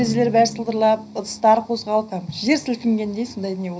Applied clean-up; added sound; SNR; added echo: none; Drum; 15 dB; reverberation time 0.4 s.